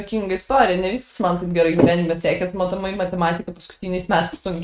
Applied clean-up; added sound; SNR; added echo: neural mask model RNNoise.